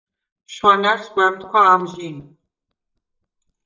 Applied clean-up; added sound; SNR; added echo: neural mask model DeepFilterNet 3.